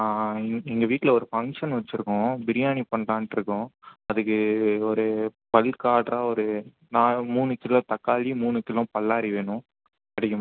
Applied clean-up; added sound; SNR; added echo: none; none; none; none.